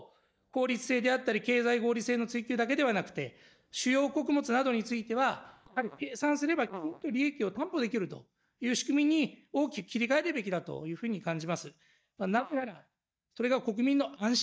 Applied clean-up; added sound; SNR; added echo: neural mask model DeepFilterNet 3.